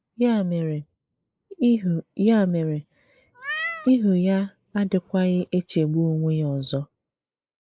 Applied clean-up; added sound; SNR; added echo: neural mask model Resemble Enhance denoiser.